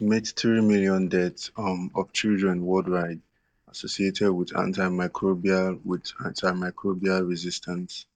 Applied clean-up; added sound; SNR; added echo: neural mask model DeepFilterNet 3.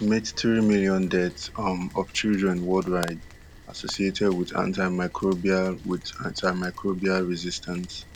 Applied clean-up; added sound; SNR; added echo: none; Rain; 19 dB; none.